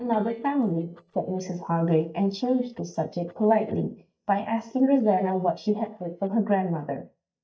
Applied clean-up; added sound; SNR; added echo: neural mask model DeepFilterNet 3.